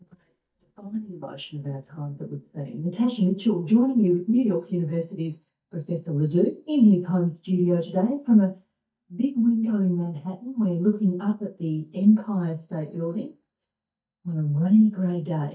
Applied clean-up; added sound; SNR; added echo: neural mask model DeepFilterNet 3.